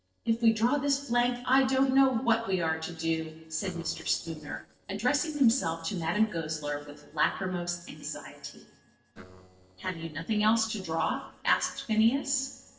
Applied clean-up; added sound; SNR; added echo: neural separator model SepFormer DNS4.